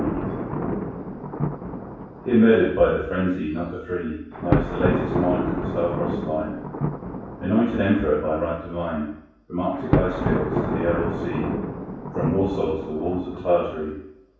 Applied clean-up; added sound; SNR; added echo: none; Thunder; 4 dB; reverberation time 0.7 s.